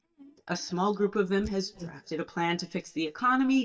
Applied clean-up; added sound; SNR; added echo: neural mask model DeepFilterNet 3.